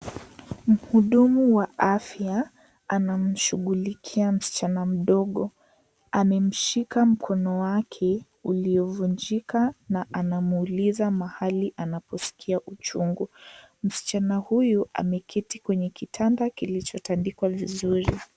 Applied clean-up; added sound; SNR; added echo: none; none; none; none.